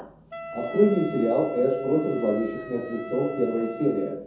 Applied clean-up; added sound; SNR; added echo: none; Wind instrument, woodwind instrument; 13 dB; reverberation time 0.5 s.